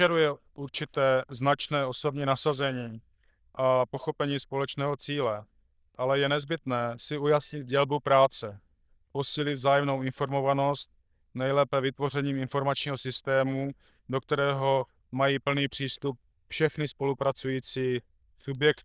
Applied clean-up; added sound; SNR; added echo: neural diffusion model UNIVERSE++.